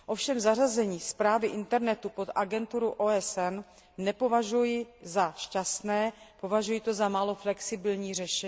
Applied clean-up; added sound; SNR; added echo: none; none; none; none.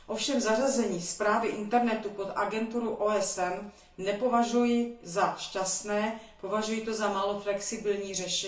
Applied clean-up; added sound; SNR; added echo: none; none; none; reverberation time 0.4 s.